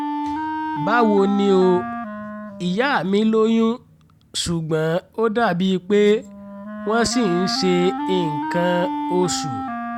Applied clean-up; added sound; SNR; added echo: none; Wind instrument, woodwind instrument; 7 dB; none.